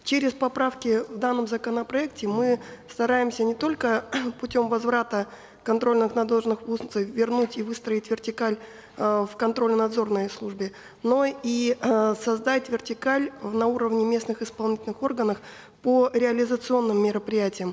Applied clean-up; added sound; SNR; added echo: none; none; none; none.